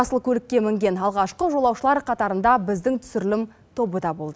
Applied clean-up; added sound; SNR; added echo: none; none; none; none.